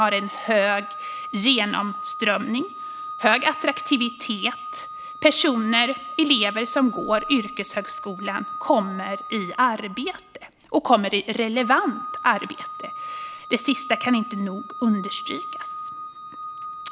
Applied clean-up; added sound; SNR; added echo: none; Organ; 11 dB; none.